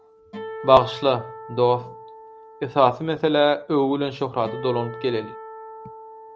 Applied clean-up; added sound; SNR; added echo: none; Acoustic guitar; 16 dB; none.